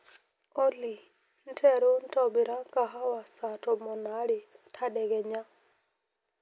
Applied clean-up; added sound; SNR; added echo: none; none; none; none.